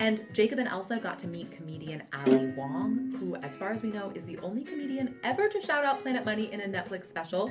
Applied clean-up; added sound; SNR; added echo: none; Bowed string instrument; 0 dB; reverberation time 0.3 s.